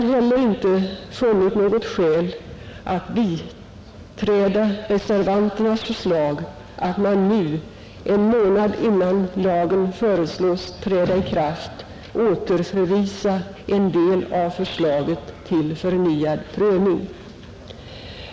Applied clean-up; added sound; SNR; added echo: none; none; none; none.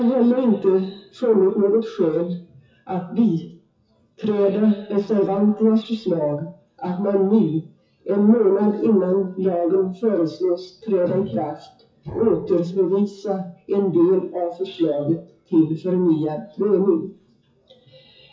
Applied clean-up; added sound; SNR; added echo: classical method WPE with log-MMSE.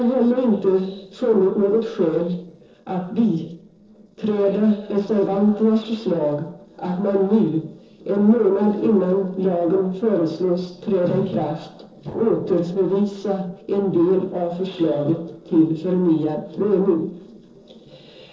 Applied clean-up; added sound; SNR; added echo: neural separator model SepFormer DNS4.